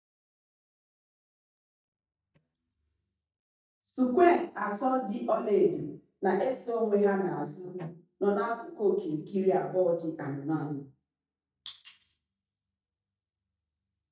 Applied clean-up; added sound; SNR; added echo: neural mask model DeepFilterNet 3.